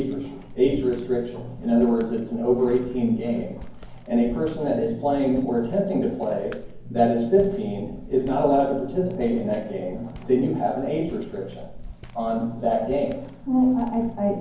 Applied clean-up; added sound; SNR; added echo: none; Walk, footsteps; 16 dB; reverberation time 0.9 s.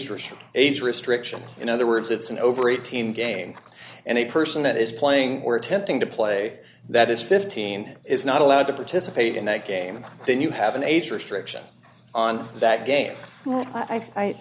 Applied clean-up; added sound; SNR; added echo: none; none; none; none.